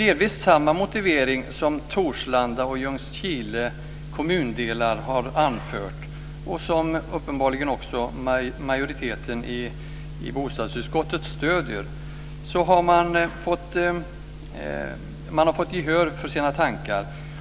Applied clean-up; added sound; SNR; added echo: none; none; none; none.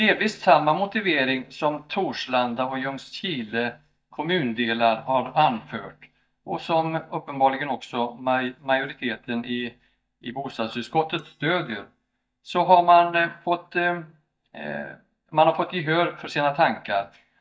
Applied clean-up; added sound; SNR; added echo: neural mask model DeepFilterNet 3.